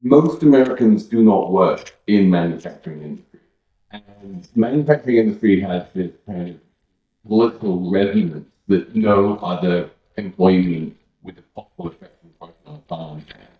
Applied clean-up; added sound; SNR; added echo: neural mask model DeepFilterNet 3.